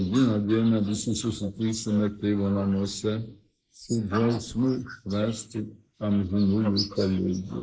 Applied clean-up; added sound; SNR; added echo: neural mask model Resemble Enhance denoiser.